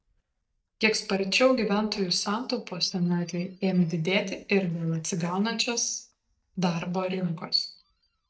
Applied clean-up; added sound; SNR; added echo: neural mask model DeepFilterNet 3.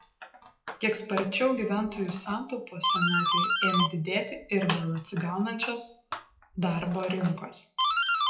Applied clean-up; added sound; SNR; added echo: classical method WPE with log-MMSE.